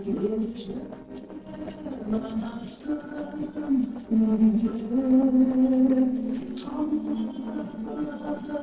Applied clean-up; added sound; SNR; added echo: neural separator model SepFormer DNS4.